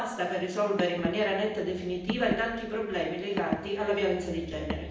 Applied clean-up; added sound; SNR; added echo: none; Car; 8 dB; reverberation time 0.9 s.